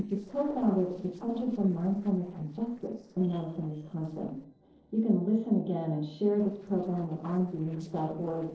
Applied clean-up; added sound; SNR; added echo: neural separator model SepFormer DNS4.